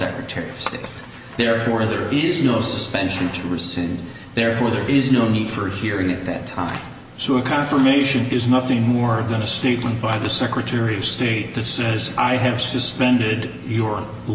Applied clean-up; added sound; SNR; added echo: none; none; none; reverberation time 0.6 s.